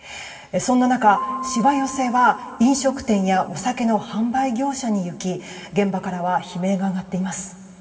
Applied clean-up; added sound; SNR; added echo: none; Piano; 14 dB; reverberation time 2.6 s.